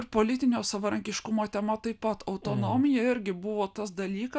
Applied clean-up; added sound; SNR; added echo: none; none; none; none.